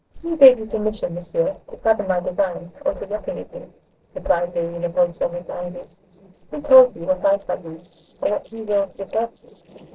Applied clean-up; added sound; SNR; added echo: neural separator model SepFormer DNS4.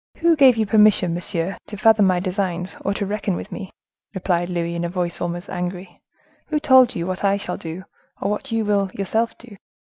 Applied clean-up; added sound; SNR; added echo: none; none; none; none.